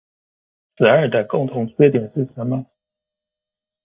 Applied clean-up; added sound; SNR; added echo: neural mask model DeepFilterNet 3.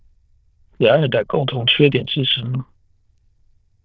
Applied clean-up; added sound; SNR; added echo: neural diffusion model UNIVERSE++.